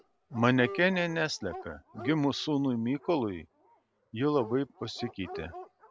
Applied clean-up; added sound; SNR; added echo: none; Dog; 16 dB; none.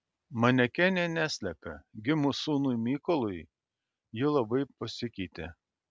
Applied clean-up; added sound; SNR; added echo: none; none; none; none.